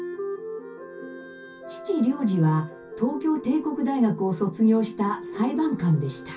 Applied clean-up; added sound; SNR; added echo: none; none; none; reverberation time 0.3 s.